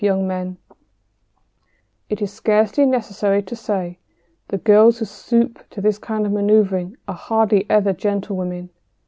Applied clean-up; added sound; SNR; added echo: none; none; none; none.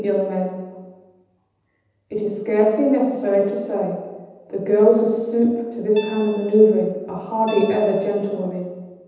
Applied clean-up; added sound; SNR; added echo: none; Guitar; 17 dB; reverberation time 1.1 s.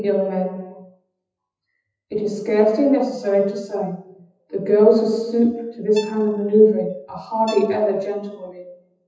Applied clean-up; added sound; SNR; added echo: classical method WPE with log-MMSE.